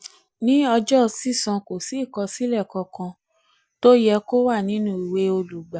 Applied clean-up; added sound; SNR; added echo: none; none; none; none.